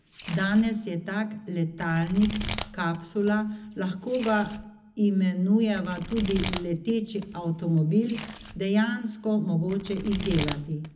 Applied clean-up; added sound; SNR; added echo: none; Domestic sounds, home sounds; 13 dB; reverberation time 0.4 s.